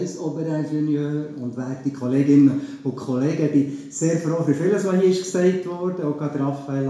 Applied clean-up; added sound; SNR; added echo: none; none; none; reverberation time 0.6 s.